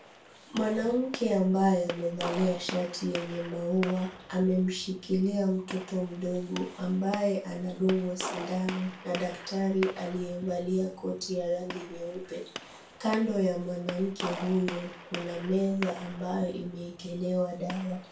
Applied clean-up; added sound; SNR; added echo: none; Gunshot, gunfire; 13 dB; reverberation time 0.3 s.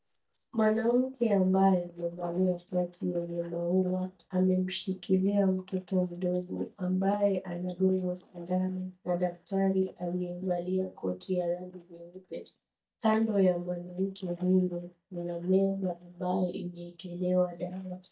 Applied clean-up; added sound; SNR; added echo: neural mask model DeepFilterNet 3.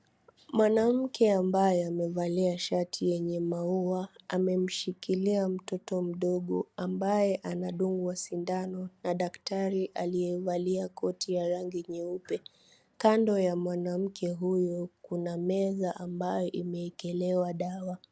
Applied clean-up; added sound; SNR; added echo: none; none; none; none.